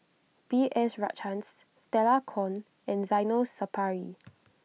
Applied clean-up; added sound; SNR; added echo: none; none; none; none.